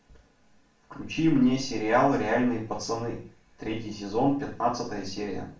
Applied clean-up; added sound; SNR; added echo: none; none; none; reverberation time 0.4 s.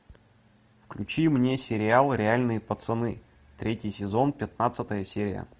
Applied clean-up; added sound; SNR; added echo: none; none; none; none.